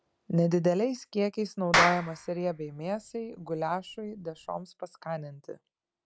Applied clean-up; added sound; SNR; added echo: none; Clapping; 2 dB; none.